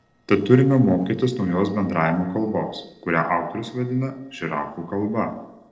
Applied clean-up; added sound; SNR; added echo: neural separator model SepFormer DNS4.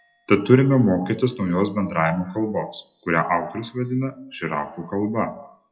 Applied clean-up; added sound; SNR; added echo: classical method WPE with log-MMSE.